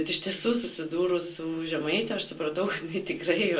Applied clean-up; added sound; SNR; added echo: neural separator model SepFormer DNS4.